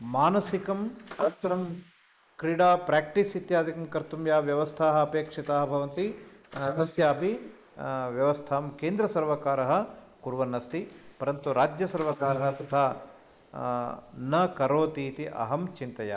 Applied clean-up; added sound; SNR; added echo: neural mask model Resemble Enhance denoiser.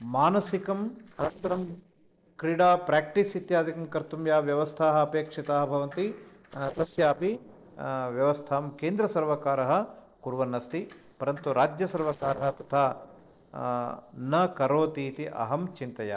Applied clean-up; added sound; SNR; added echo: neural separator model SepFormer DNS4.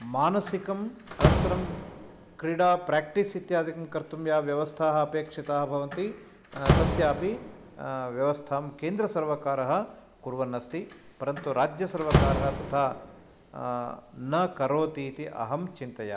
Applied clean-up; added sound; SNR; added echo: none; Slam; 4 dB; none.